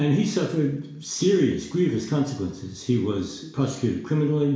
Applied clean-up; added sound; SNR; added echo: none; none; none; reverberation time 0.7 s.